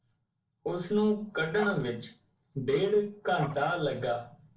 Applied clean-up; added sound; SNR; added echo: neural separator model SepFormer DNS4.